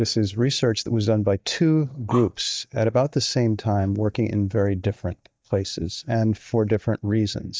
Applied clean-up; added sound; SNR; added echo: neural mask model DeepFilterNet 3.